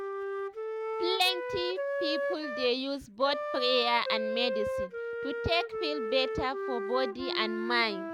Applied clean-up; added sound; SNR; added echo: none; Wind instrument, woodwind instrument; 2 dB; none.